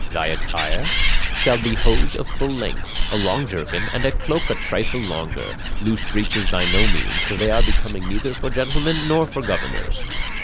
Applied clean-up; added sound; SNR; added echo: none; Animal; -4 dB; none.